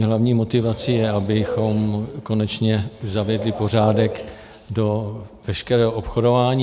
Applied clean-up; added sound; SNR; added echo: none; Bird; 10 dB; none.